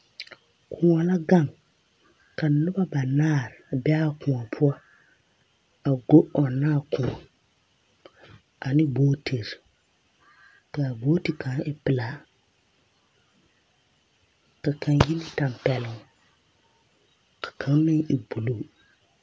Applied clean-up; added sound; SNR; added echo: none; none; none; none.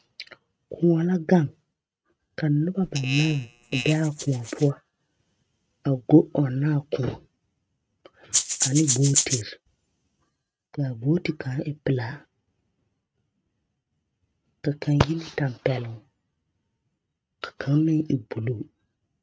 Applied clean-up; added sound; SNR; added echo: neural mask model RNNoise.